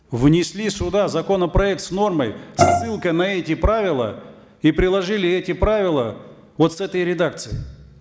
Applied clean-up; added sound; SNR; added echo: none; Bowed string instrument; 0 dB; none.